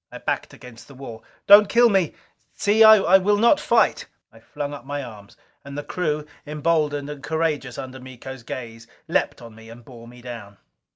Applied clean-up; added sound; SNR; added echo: none; none; none; none.